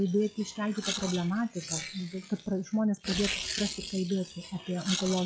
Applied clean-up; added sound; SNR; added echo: classical method log-MMSE.